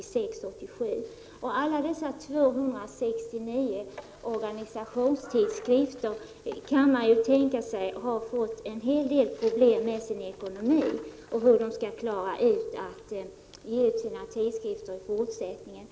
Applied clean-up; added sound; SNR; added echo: none; none; none; none.